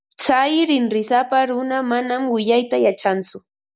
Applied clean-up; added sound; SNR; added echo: none; none; none; none.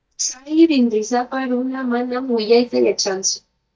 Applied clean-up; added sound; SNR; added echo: neural mask model DeepFilterNet 3.